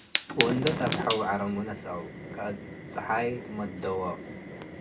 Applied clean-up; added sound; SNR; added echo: none; Fire; 4 dB; reverberation time 0.2 s.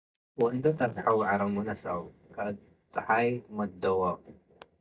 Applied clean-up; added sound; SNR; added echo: neural mask model DeepFilterNet 3.